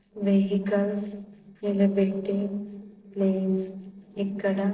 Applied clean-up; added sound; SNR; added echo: neural separator model SepFormer DNS4.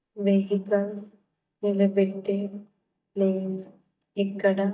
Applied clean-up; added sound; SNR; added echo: neural mask model DeepFilterNet 3.